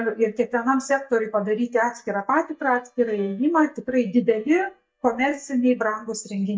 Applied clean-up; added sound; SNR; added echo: neural mask model DeepFilterNet 3.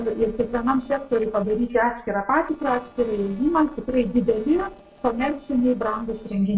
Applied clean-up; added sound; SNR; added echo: neural separator model SepFormer DNS4.